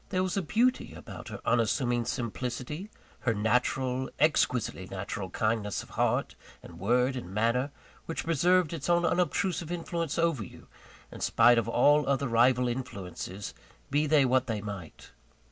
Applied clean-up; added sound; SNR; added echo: none; none; none; none.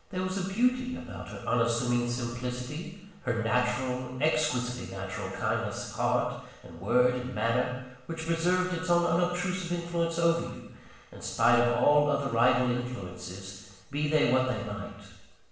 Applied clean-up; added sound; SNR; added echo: none; none; none; reverberation time 0.9 s.